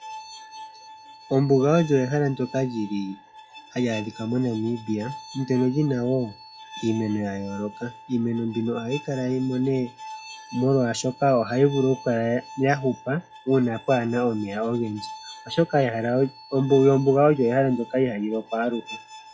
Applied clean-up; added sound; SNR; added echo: classical method log-MMSE.